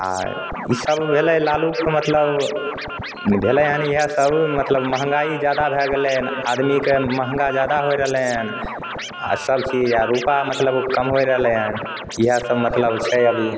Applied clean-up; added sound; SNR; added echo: none; Scratching (performance technique); 11 dB; none.